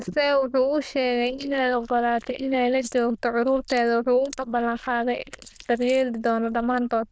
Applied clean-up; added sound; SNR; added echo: neural diffusion model UNIVERSE++.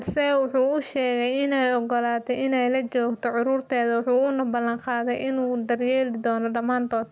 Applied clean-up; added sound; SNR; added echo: none; none; none; none.